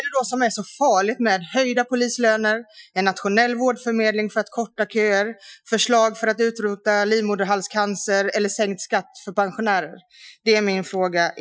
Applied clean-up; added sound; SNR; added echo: classical method Wiener filter.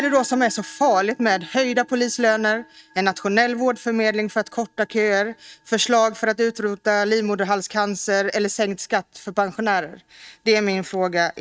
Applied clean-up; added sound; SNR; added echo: neural mask model RNNoise.